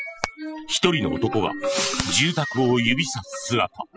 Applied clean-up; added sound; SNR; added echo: classical method spectral subtraction.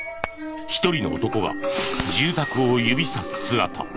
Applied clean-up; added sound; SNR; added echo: none; Crumpling, crinkling + Hammer; 13 dB; none.